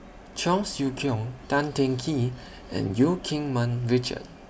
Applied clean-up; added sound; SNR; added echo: none; none; none; none.